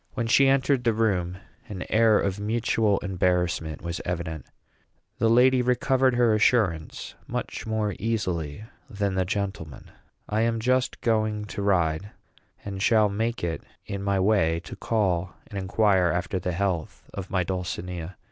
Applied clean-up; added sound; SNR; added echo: none; none; none; none.